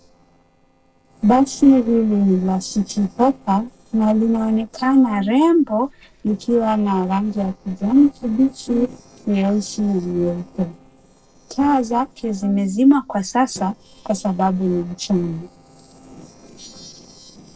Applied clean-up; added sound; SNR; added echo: neural separator model SepFormer DNS4.